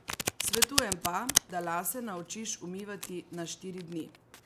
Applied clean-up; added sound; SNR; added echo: none; Domestic sounds, home sounds; -2 dB; none.